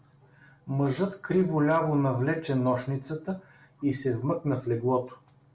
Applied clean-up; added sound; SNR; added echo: none; none; none; none.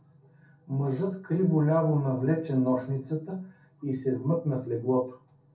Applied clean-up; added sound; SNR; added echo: none; none; none; reverberation time 0.3 s.